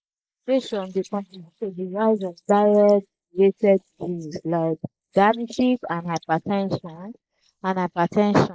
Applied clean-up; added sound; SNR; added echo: neural mask model Resemble Enhance denoiser.